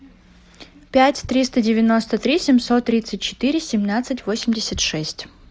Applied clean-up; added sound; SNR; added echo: none; none; none; none.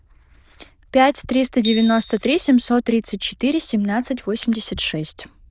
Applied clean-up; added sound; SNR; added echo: neural diffusion model UNIVERSE++.